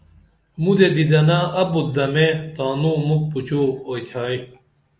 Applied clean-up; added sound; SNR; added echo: none; none; none; none.